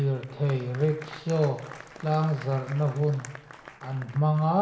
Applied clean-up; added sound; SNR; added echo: none; Applause; 19 dB; reverberation time 1.0 s.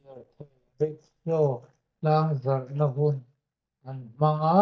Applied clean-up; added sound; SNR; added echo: neural mask model DeepFilterNet 3.